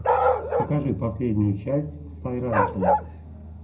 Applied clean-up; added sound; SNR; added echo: none; Bark; -1 dB; reverberation time 0.4 s.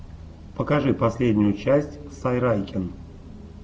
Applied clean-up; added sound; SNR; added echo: none; none; none; none.